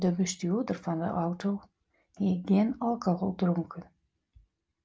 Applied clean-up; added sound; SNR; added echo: none; none; none; none.